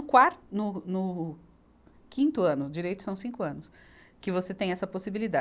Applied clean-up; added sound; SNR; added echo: none; none; none; none.